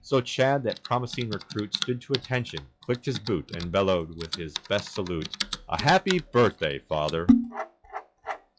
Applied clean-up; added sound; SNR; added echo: classical method log-MMSE.